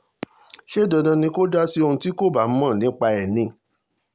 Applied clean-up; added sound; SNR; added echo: none; none; none; none.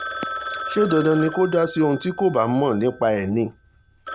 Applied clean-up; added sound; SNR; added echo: none; Telephone; 12 dB; none.